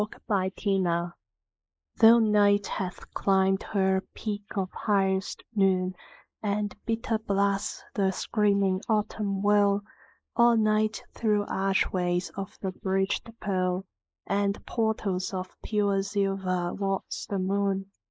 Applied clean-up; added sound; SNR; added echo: neural mask model Resemble Enhance denoiser.